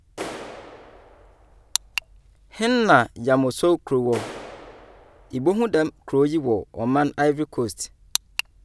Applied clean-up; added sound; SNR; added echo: none; Clapping; 19 dB; none.